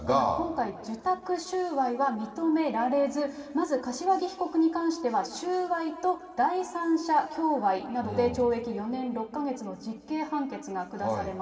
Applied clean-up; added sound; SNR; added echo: none; none; none; reverberation time 1.9 s.